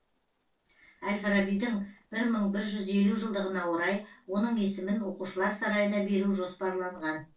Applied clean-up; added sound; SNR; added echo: neural separator model SepFormer DNS4.